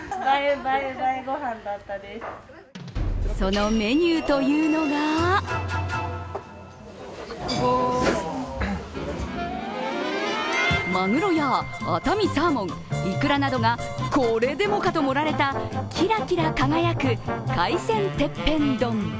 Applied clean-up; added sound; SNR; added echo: none; none; none; none.